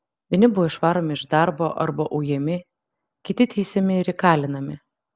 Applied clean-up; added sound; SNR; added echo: none; none; none; none.